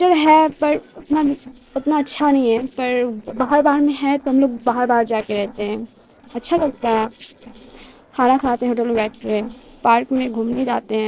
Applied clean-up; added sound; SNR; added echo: neural separator model SepFormer DNS4.